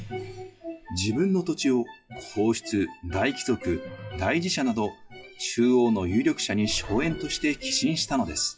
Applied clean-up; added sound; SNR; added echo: classical method WPE with log-MMSE.